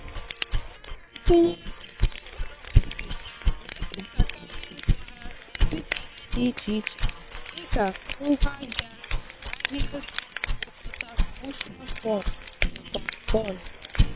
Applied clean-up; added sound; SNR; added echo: neural separator model SepFormer WHAM!.